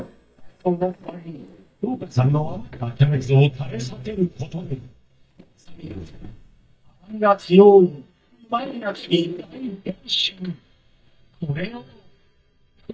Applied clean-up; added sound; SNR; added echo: neural mask model DeepFilterNet 3.